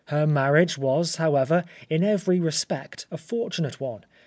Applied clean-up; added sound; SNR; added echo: none; none; none; none.